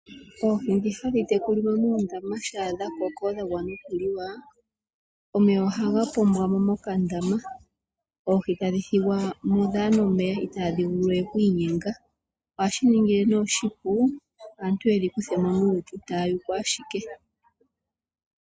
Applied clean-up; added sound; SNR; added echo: none; none; none; none.